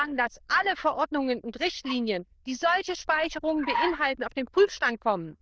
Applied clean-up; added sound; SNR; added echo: neural diffusion model UNIVERSE++.